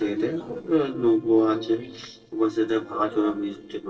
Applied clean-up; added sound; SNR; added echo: neural separator model SepFormer DNS4.